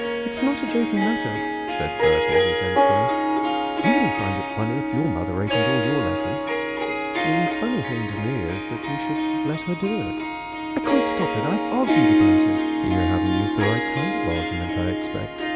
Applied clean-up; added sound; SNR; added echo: none; Harp; -4 dB; none.